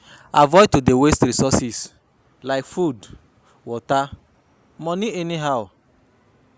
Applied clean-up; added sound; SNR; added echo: none; none; none; none.